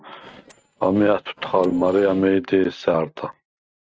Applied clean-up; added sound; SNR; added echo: neural mask model RNNoise.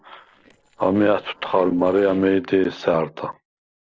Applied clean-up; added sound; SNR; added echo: neural separator model SepFormer DNS4.